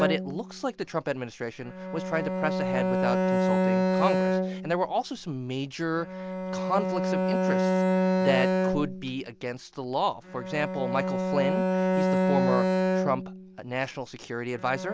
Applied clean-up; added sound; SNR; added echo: none; Bowed string instrument; -4 dB; none.